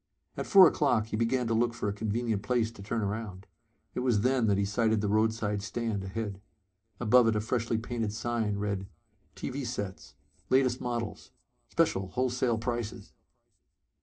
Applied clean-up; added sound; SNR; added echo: none; none; none; reverberation time 0.3 s.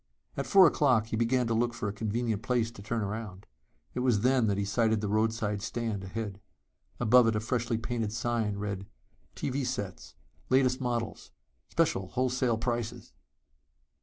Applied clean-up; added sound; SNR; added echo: none; none; none; none.